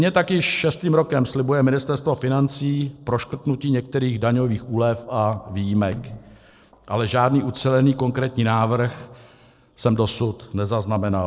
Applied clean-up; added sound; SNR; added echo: neural separator model SepFormer DNS4.